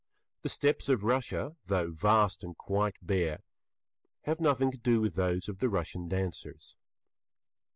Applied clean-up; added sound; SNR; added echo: none; none; none; none.